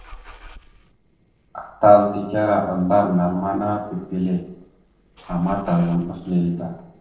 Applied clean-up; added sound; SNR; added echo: neural separator model SepFormer DNS4.